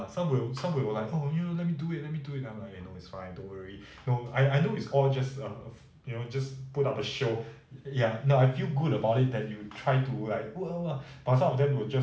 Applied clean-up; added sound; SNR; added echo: none; none; none; none.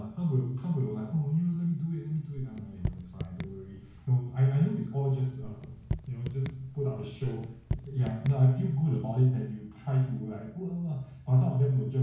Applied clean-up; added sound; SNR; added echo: none; Raindrop / Drip; 10 dB; reverberation time 0.6 s.